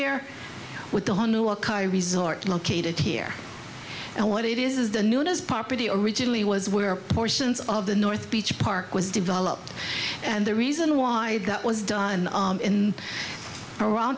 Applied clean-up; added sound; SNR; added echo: none; none; none; none.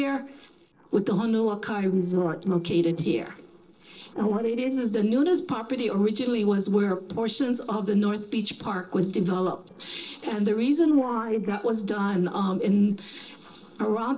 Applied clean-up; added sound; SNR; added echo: neural separator model SepFormer DNS4.